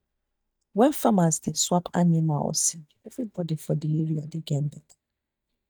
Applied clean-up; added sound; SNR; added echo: neural mask model DeepFilterNet 3.